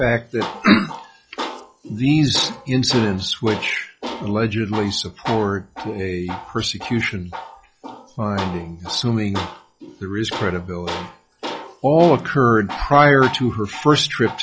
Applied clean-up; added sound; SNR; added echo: classical method log-MMSE.